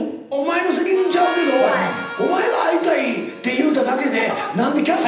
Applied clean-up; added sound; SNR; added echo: none; Harmonica; 12 dB; reverberation time 0.9 s.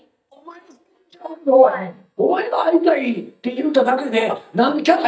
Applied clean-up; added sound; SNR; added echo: neural mask model DeepFilterNet 3.